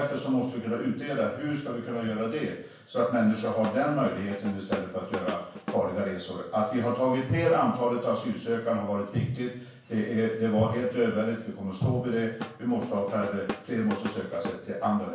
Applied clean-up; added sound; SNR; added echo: none; Drum / Drum kit; 9 dB; reverberation time 0.7 s.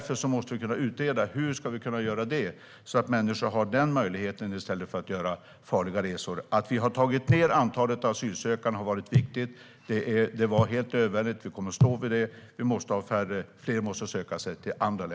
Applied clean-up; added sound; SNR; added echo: none; none; none; none.